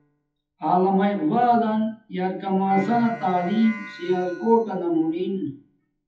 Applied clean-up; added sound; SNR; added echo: classical method WPE with log-MMSE.